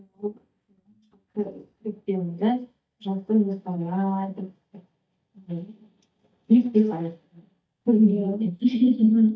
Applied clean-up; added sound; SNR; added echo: neural mask model DeepFilterNet 3.